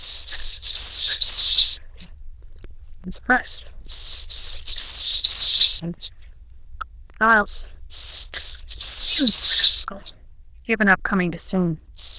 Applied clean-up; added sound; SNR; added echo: neural diffusion model UNIVERSE++.